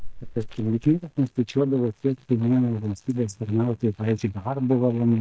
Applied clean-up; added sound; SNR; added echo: neural mask model DeepFilterNet 3.